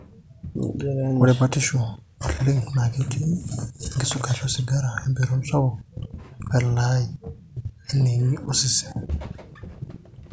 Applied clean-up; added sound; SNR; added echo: none; Walk, footsteps; 17 dB; none.